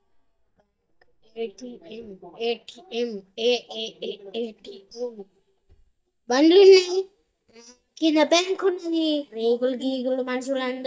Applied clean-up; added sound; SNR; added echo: neural mask model DeepFilterNet 3.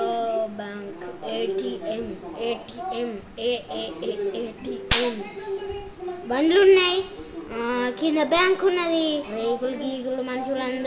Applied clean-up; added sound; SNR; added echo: none; Gunshot, gunfire; -1 dB; reverberation time 2.8 s.